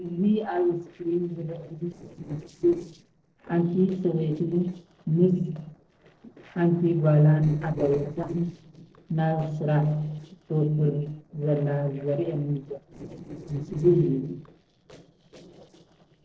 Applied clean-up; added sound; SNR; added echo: neural separator model SepFormer DNS4.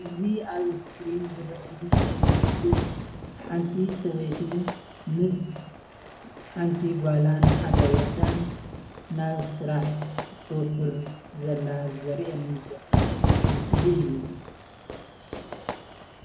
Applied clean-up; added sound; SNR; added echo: none; Fire / Fireworks; 0 dB; reverberation time 0.3 s.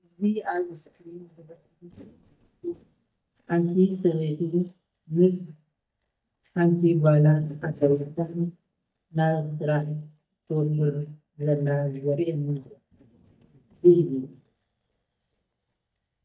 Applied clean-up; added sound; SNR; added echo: neural mask model DeepFilterNet 3.